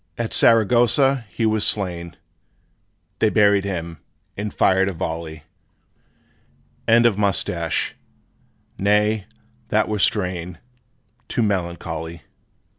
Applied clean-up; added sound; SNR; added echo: none; none; none; none.